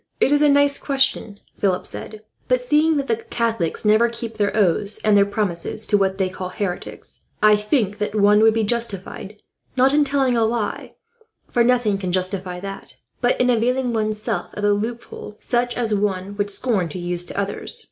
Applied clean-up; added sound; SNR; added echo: none; none; none; none.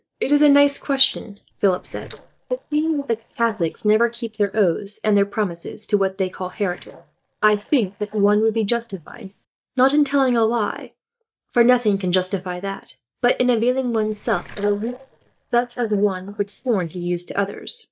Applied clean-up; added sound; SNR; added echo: neural mask model DeepFilterNet 3.